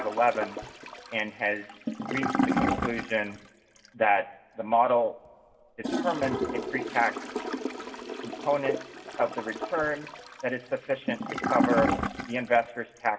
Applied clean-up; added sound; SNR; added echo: none; Toilet flush / Gurgling; 3 dB; reverberation time 1.0 s.